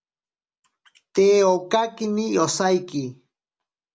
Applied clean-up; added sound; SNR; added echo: none; none; none; none.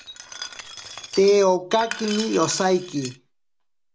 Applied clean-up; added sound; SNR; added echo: none; Glass; 14 dB; none.